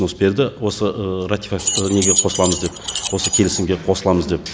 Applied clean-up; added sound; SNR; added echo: none; Keys jangling; 2 dB; none.